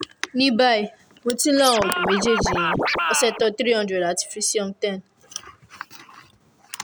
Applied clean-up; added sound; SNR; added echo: none; Scratching (performance technique); 0 dB; none.